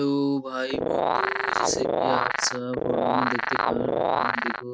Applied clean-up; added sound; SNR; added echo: none; Animal; -5 dB; none.